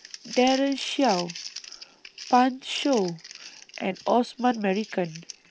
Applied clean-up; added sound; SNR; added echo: none; Crumpling, crinkling; 15 dB; none.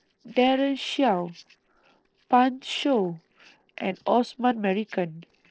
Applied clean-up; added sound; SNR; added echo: neural separator model SepFormer DNS4.